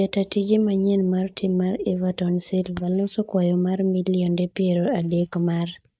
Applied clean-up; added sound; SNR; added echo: neural mask model DeepFilterNet 3.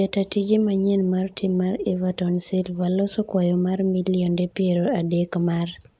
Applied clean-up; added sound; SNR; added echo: none; none; none; none.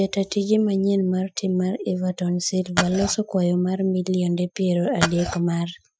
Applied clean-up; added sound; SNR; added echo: classical method Wiener filter.